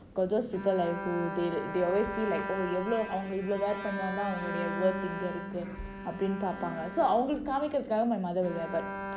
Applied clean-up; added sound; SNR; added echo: none; Bowed string instrument; 8 dB; none.